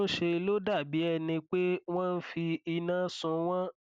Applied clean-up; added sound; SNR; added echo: none; none; none; none.